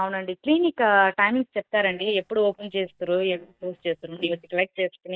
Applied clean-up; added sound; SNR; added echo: neural mask model DeepFilterNet 3.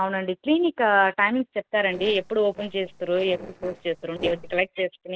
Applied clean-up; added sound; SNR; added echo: neural separator model SepFormer DNS4.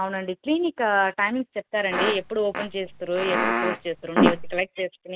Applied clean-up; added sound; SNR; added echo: none; Fart; -1 dB; none.